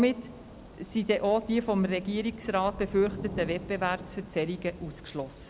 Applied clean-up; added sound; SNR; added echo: none; Thunder / Rain; 15 dB; none.